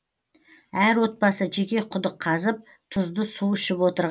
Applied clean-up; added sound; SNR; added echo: none; none; none; none.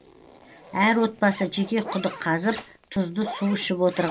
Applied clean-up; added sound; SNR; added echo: none; Zipper (clothing); 15 dB; none.